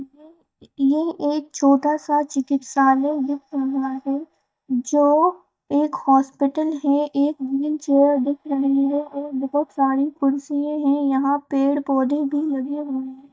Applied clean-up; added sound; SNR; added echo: neural mask model DeepFilterNet 3.